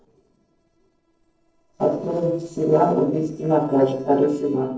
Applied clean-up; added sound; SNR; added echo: neural separator model SepFormer DNS4.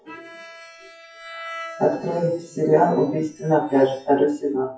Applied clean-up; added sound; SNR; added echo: classical method WPE with log-MMSE.